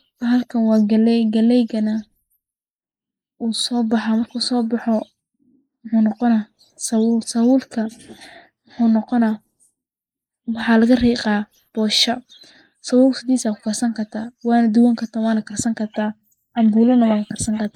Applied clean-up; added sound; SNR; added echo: neural mask model Resemble Enhance denoiser.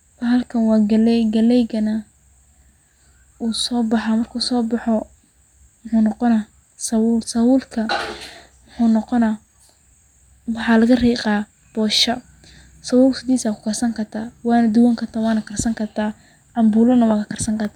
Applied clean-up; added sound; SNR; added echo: none; none; none; none.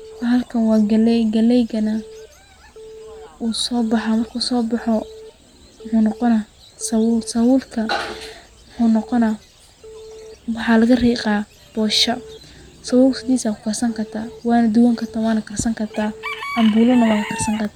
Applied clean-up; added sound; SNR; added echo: none; Bird / Chicken, rooster + Telephone; 17 dB; none.